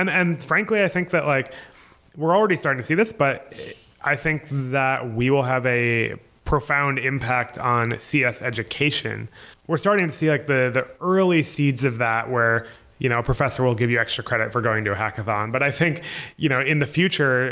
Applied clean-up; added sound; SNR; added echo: none; none; none; none.